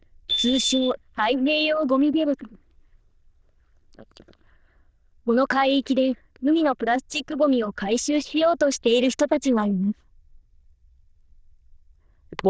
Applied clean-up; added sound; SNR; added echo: neural diffusion model UNIVERSE++.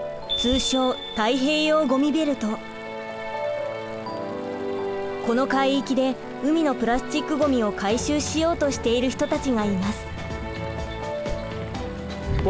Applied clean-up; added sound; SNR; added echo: none; Chatter / Stream; 18 dB; none.